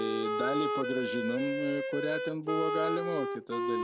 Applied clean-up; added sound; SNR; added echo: none; Wind instrument, woodwind instrument; -1 dB; none.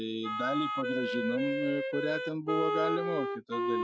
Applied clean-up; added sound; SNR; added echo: classical method Wiener filter.